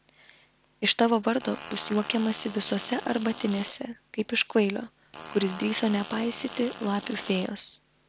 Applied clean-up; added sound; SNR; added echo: none; Fart; 14 dB; none.